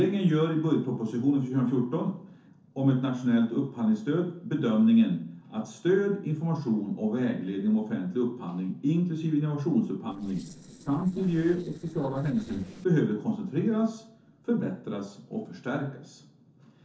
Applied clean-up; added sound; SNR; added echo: neural separator model SepFormer DNS4.